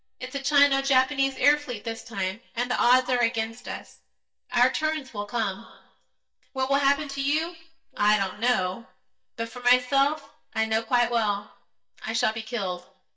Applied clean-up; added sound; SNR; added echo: neural mask model DeepFilterNet 3.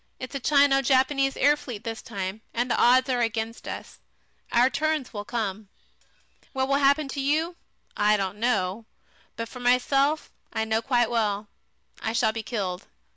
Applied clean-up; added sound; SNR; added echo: none; none; none; none.